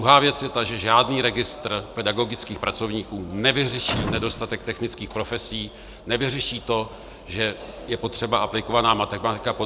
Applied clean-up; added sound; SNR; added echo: none; Boom; 7 dB; none.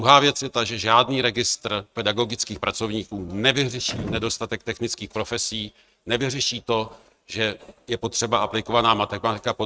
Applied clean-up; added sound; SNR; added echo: neural mask model RNNoise.